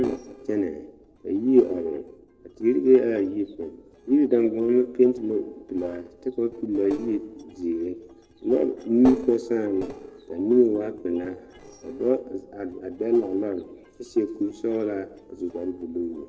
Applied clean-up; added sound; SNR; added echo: neural separator model SepFormer DNS4.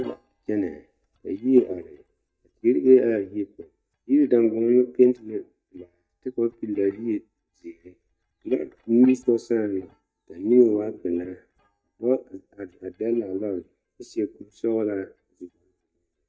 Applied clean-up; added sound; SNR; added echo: neural mask model DeepFilterNet 3.